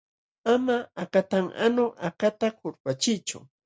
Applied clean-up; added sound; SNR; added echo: none; none; none; none.